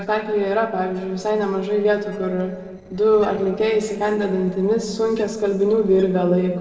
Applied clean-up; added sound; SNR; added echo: neural separator model SepFormer DNS4.